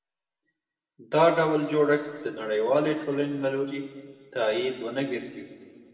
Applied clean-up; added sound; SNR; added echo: none; none; none; reverberation time 2.1 s.